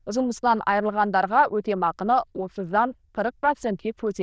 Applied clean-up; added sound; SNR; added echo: neural diffusion model UNIVERSE++.